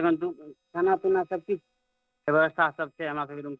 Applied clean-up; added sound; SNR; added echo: neural separator model SepFormer DNS4.